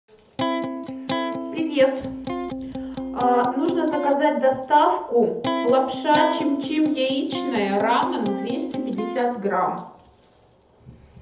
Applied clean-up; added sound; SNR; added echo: none; Electric guitar; 5 dB; reverberation time 0.6 s.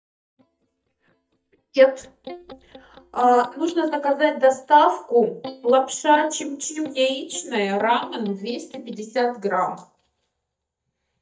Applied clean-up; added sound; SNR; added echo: neural mask model DeepFilterNet 3.